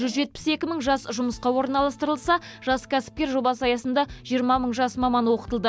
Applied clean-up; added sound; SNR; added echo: none; none; none; none.